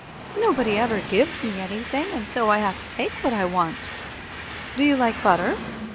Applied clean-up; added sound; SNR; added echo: none; Train; 9 dB; none.